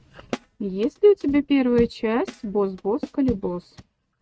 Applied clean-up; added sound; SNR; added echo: neural mask model RNNoise.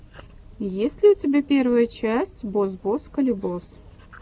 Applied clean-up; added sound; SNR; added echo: none; none; none; none.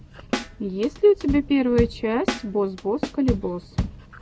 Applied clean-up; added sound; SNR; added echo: none; Drum / Drum kit; 7 dB; none.